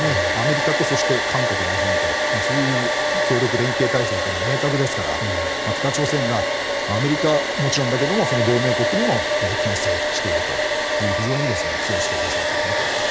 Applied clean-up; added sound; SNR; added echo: none; Domestic sounds, home sounds; -3 dB; none.